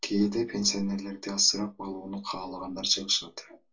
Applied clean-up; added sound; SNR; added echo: none; none; none; reverberation time 0.1 s.